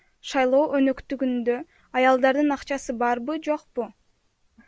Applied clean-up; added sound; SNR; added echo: none; none; none; none.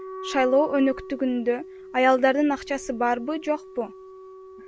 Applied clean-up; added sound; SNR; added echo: none; Wind instrument, woodwind instrument; 15 dB; none.